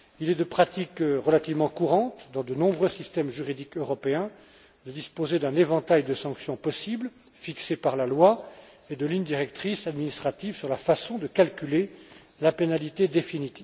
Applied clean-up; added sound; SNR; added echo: none; none; none; none.